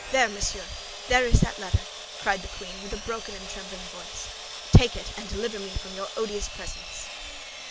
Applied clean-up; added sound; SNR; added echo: none; Sawing; 11 dB; none.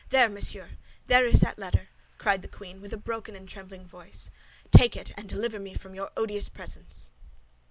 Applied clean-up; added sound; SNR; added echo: none; none; none; none.